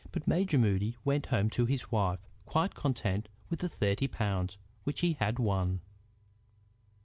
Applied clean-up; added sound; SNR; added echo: none; none; none; none.